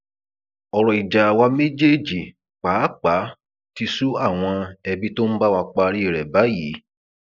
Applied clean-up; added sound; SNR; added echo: neural mask model Resemble Enhance denoiser.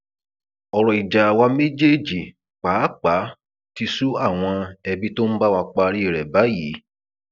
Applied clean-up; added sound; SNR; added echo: none; none; none; none.